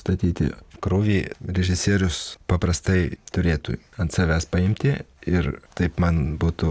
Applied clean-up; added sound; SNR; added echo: none; none; none; none.